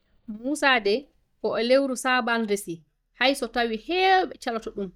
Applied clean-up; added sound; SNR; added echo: neural mask model DeepFilterNet 3.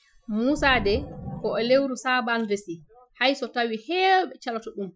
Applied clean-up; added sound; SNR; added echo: classical method Wiener filter.